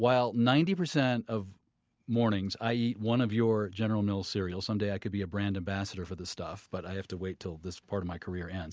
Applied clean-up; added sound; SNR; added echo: none; none; none; none.